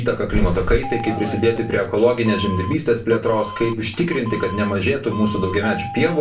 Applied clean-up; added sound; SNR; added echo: none; Doorbell; 8 dB; reverberation time 0.2 s.